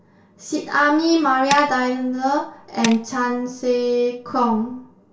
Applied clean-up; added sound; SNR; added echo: none; Tools; 14 dB; reverberation time 0.2 s.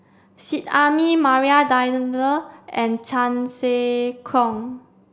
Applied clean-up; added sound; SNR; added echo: none; none; none; none.